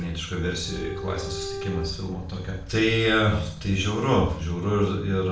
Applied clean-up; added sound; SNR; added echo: none; Bowed string instrument; 11 dB; reverberation time 0.5 s.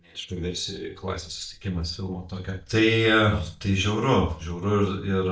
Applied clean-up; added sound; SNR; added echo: neural mask model DeepFilterNet 3.